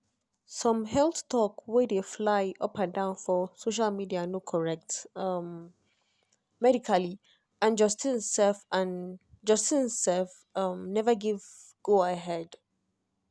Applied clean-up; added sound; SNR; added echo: none; none; none; none.